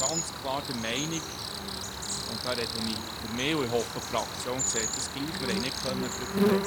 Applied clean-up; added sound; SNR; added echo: none; Cricket; -2 dB; none.